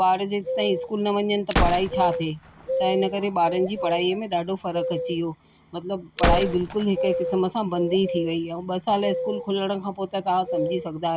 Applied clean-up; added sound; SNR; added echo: none; Gunshot, gunfire + Bird vocalization, bird call, bird song; 4 dB; none.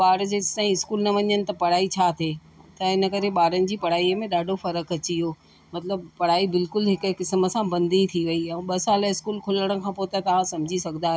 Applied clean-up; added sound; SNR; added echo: none; none; none; none.